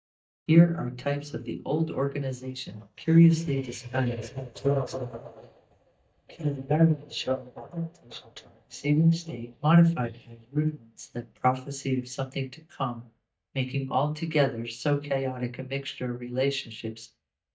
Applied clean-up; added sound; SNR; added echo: neural mask model DeepFilterNet 3.